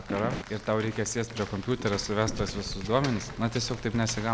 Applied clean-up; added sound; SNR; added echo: none; Applause / Cheering; 20 dB; none.